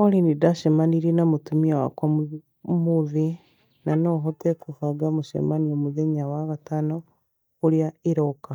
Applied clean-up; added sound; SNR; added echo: neural mask model DeepFilterNet 3.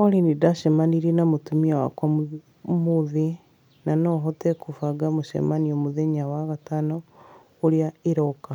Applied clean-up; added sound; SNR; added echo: none; none; none; none.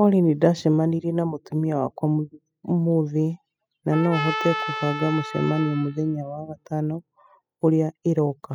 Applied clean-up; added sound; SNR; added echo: classical method spectral subtraction.